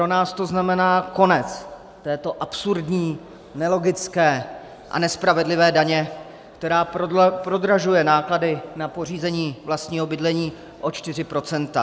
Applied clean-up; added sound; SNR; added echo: none; none; none; none.